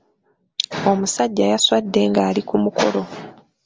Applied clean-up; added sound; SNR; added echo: none; none; none; none.